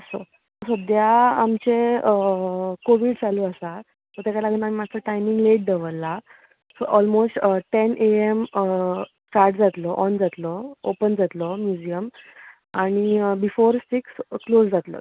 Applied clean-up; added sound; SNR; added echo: none; none; none; none.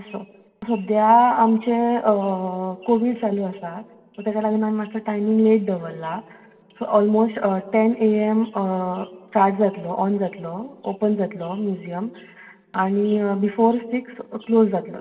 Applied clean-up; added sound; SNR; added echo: none; none; none; reverberation time 2.3 s.